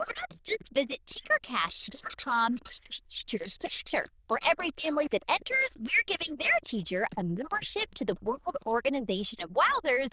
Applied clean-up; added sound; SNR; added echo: neural diffusion model UNIVERSE++.